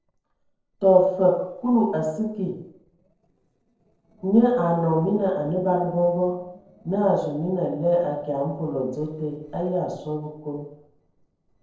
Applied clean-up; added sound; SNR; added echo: neural separator model SepFormer DNS4.